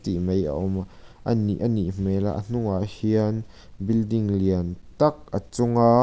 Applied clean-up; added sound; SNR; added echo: none; none; none; none.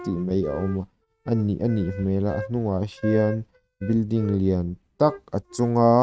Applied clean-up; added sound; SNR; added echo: neural mask model RNNoise.